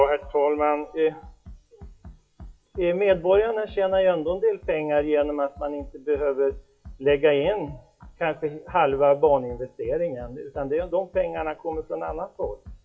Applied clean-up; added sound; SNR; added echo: classical method WPE with log-MMSE.